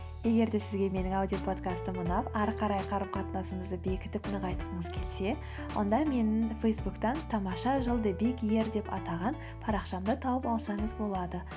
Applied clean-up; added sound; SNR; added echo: none; none; none; none.